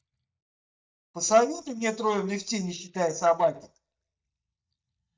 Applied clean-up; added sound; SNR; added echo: neural mask model DeepFilterNet 3.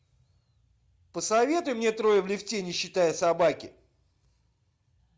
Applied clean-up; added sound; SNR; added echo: none; none; none; none.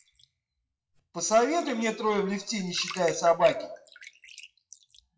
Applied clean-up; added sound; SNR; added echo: classical method WPE with log-MMSE.